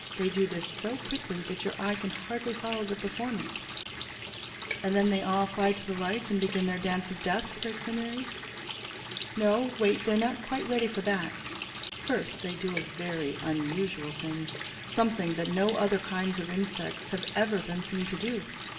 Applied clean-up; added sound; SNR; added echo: none; Water tap, faucet; 7 dB; reverberation time 0.8 s.